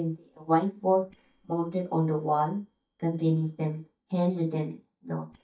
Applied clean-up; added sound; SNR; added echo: neural mask model DeepFilterNet 3.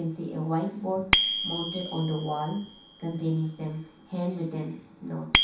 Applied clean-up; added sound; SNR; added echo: none; Bicycle bell; 1 dB; reverberation time 0.7 s.